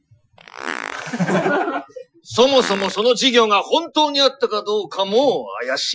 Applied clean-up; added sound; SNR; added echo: classical method Wiener filter.